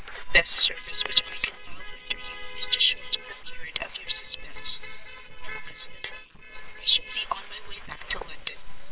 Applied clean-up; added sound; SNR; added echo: neural separator model SepFormer WHAMR!.